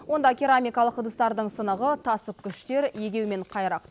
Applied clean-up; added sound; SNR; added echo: none; none; none; none.